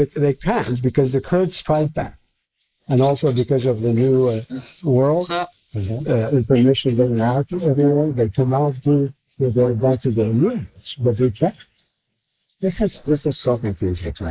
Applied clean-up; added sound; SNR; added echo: neural mask model Resemble Enhance denoiser.